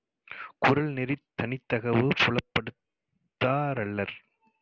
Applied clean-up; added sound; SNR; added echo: none; none; none; none.